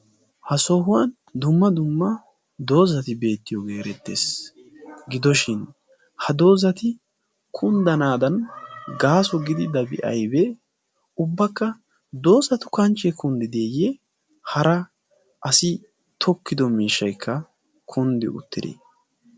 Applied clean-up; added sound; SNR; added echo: none; none; none; none.